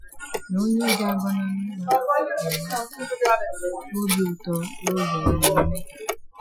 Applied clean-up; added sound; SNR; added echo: classical method Wiener filter.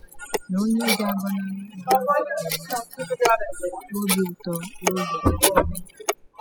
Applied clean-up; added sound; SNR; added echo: classical method spectral subtraction.